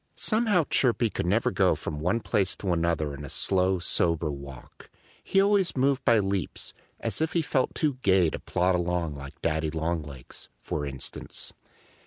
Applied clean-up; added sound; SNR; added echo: none; none; none; none.